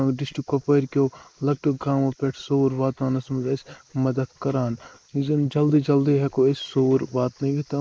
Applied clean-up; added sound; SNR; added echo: neural mask model Resemble Enhance denoiser.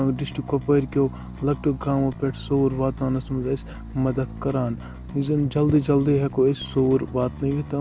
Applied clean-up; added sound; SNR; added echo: none; Bass guitar; 14 dB; none.